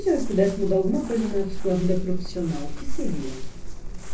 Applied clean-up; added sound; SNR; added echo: none; Crumpling, crinkling; 0 dB; reverberation time 0.2 s.